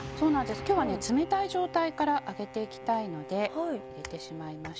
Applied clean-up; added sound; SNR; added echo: none; Boom + Bowed string instrument; 12 dB; none.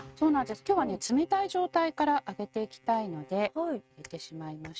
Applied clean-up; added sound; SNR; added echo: neural mask model RNNoise.